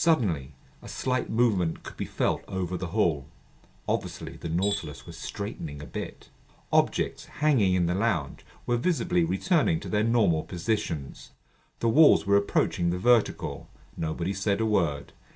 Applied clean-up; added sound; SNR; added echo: none; Tools; 11 dB; reverberation time 0.2 s.